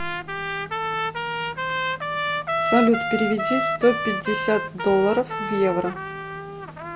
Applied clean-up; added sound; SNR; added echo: none; Trumpet; 2 dB; none.